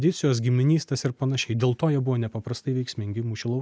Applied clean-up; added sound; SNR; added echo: none; none; none; none.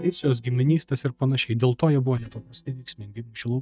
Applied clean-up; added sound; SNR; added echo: neural mask model DeepFilterNet 3.